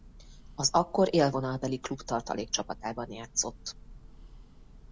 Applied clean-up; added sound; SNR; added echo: none; Church bell; 18 dB; none.